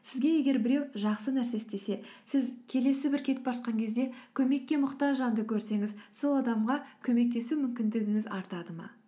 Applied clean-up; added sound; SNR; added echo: none; none; none; none.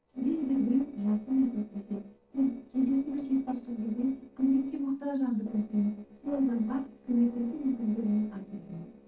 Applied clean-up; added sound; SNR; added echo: neural separator model SepFormer DNS4.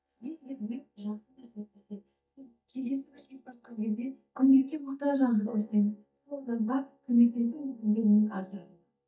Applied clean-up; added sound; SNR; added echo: neural mask model DeepFilterNet 3.